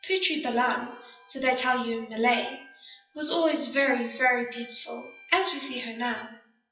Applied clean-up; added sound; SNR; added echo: classical method WPE with log-MMSE.